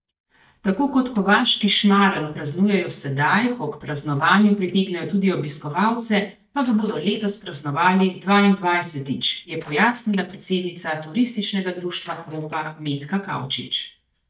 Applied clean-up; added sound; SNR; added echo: neural mask model DeepFilterNet 3.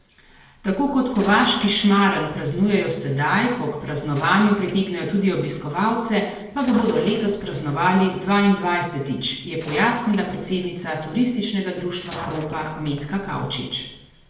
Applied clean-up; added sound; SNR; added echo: neural separator model SepFormer DNS4.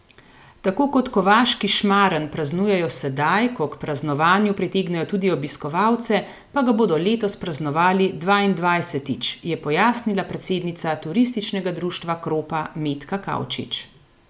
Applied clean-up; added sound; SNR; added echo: none; none; none; none.